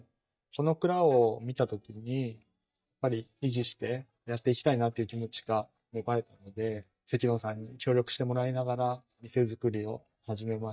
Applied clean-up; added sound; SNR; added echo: neural mask model DeepFilterNet 3.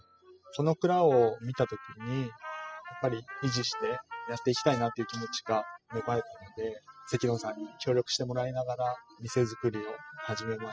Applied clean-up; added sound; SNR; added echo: classical method spectral subtraction.